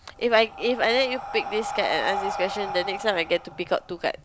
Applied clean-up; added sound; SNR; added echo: none; Breathing; 8 dB; none.